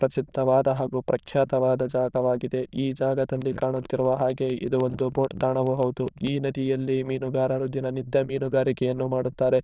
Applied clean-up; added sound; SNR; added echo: neural diffusion model UNIVERSE++.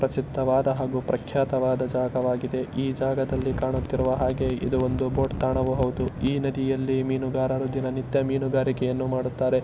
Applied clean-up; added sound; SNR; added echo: none; Mechanisms; 7 dB; none.